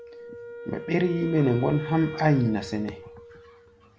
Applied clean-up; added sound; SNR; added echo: none; Wind instrument, woodwind instrument; 13 dB; none.